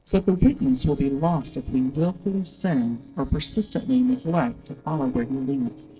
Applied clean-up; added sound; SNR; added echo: neural separator model SepFormer DNS4.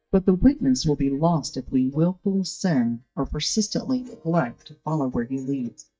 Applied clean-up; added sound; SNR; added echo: neural mask model DeepFilterNet 3.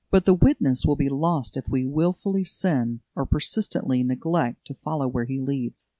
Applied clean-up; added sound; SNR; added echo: none; none; none; none.